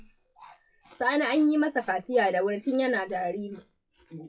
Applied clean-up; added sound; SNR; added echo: classical method WPE with log-MMSE.